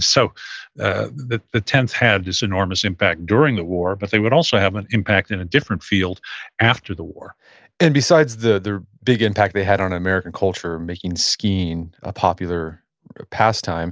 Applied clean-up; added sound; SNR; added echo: none; none; none; none.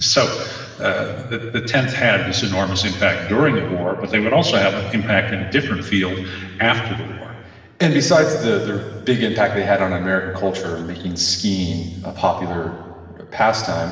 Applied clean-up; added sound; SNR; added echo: none; none; none; reverberation time 2.3 s.